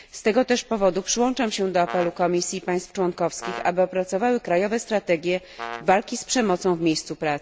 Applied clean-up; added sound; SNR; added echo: none; Brass instrument; 15 dB; none.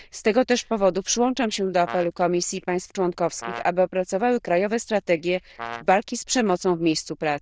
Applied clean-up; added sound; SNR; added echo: neural diffusion model UNIVERSE++.